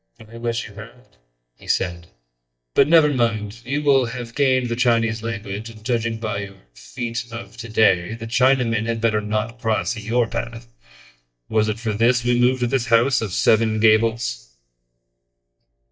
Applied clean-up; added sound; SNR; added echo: neural mask model DeepFilterNet 3.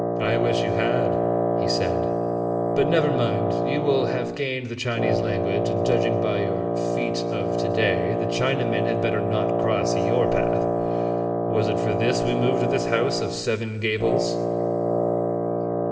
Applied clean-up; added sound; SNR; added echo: none; Wind instrument, woodwind instrument; -4 dB; reverberation time 2.7 s.